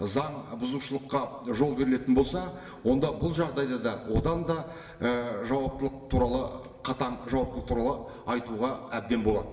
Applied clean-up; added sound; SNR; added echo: none; none; none; reverberation time 1.7 s.